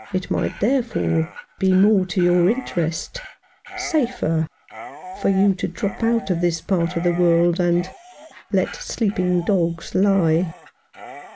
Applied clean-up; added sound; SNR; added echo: none; Dog; 17 dB; none.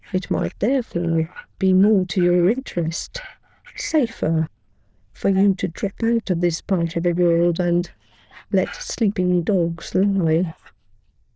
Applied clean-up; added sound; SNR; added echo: neural diffusion model UNIVERSE++.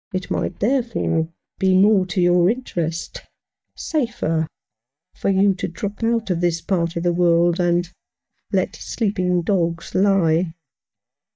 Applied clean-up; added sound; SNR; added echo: neural mask model DeepFilterNet 3.